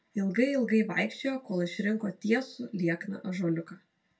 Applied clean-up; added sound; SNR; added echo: none; none; none; reverberation time 0.1 s.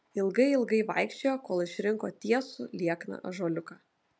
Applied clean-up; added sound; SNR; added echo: none; none; none; none.